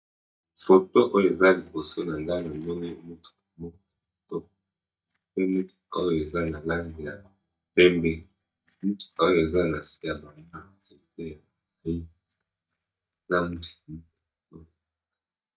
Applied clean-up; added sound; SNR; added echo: neural mask model DeepFilterNet 3.